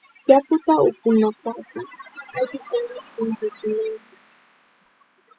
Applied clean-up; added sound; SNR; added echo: classical method spectral subtraction.